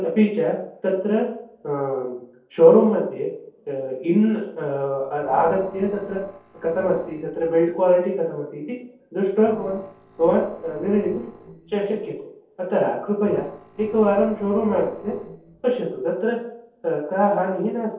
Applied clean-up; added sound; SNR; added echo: neural separator model SepFormer DNS4.